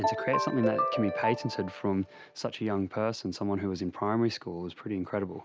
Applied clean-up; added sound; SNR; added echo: none; Ringtone; 1 dB; none.